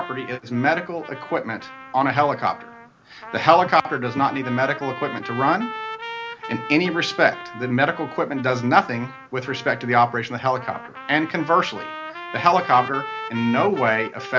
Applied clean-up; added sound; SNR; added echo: none; Trumpet; 13 dB; none.